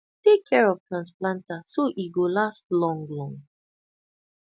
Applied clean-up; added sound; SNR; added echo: none; none; none; none.